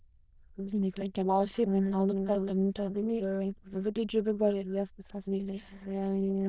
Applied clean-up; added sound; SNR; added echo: neural diffusion model UNIVERSE++.